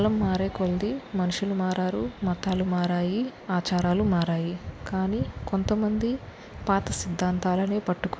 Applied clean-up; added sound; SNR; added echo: none; none; none; none.